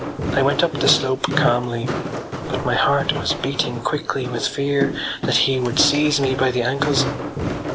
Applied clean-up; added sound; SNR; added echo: none; Walk, footsteps; 5 dB; none.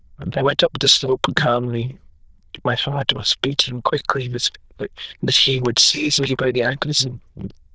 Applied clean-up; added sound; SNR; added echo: neural diffusion model UNIVERSE++.